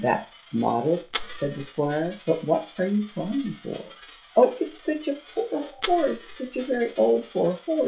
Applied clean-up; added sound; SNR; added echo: classical method log-MMSE.